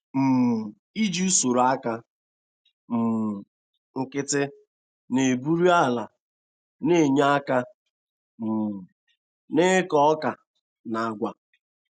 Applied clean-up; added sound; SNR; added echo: none; none; none; none.